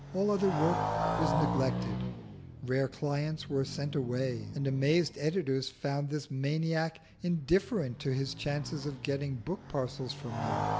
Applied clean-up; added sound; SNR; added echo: none; Motorcycle; 5 dB; none.